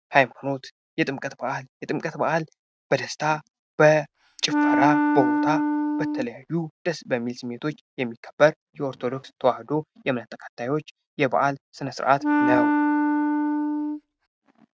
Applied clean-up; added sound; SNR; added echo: neural mask model RNNoise.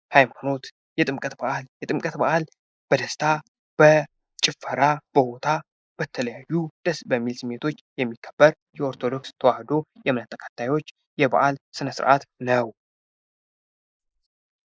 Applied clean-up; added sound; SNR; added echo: neural mask model Resemble Enhance denoiser.